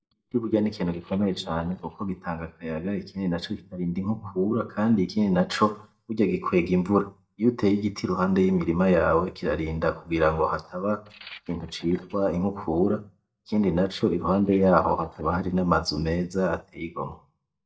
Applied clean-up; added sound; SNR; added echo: neural mask model DeepFilterNet 3.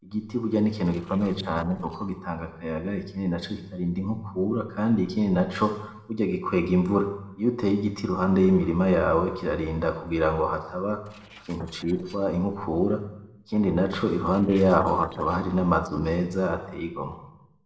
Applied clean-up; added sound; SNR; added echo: neural separator model SepFormer DNS4.